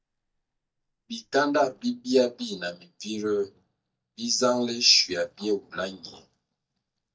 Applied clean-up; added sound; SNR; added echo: neural mask model DeepFilterNet 3.